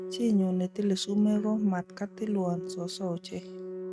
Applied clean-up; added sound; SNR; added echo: neural mask model RNNoise.